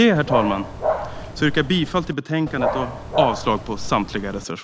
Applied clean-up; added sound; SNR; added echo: none; Dog; 4 dB; none.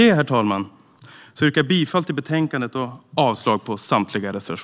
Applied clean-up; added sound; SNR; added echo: none; none; none; none.